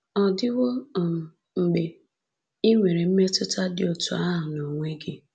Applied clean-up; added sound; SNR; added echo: none; none; none; none.